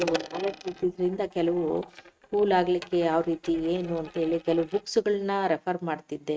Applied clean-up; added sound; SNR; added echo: neural mask model RNNoise.